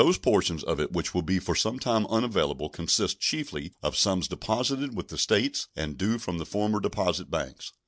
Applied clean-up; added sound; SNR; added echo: none; none; none; none.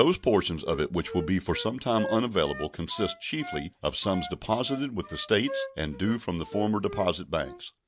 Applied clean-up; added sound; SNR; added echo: none; Wind instrument, woodwind instrument; 13 dB; none.